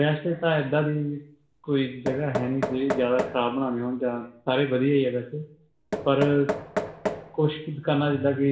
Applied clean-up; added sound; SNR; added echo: none; Knock; 9 dB; reverberation time 0.5 s.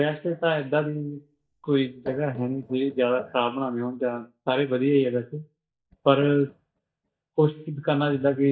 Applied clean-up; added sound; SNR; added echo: neural mask model DeepFilterNet 3.